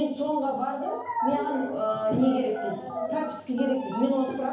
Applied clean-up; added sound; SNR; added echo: none; Telephone; 17 dB; reverberation time 0.7 s.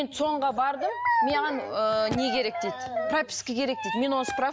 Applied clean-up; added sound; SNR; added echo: none; none; none; none.